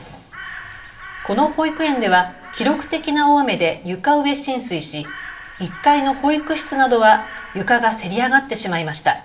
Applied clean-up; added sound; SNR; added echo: none; Crow; 19 dB; reverberation time 0.7 s.